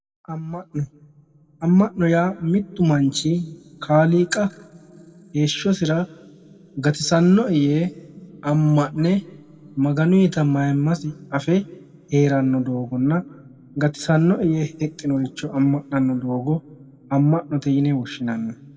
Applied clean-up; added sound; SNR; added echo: none; none; none; reverberation time 1.4 s.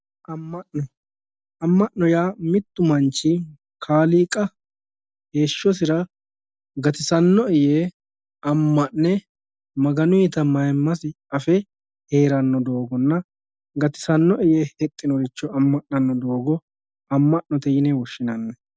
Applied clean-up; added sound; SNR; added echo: none; none; none; none.